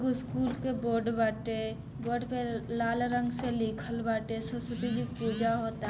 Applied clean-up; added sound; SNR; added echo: none; Drawer open or close; 20 dB; none.